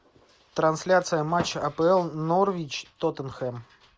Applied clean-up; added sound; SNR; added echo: none; none; none; none.